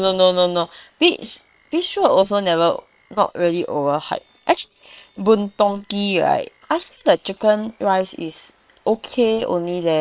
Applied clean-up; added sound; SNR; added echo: neural separator model SepFormer WHAM!.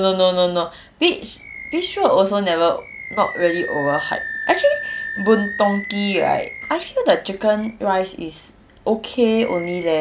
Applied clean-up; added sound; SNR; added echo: none; Animal; 12 dB; none.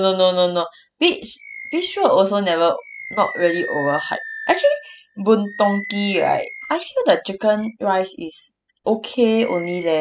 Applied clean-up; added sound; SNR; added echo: classical method spectral subtraction.